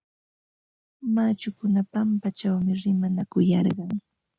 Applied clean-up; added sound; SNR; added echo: none; none; none; none.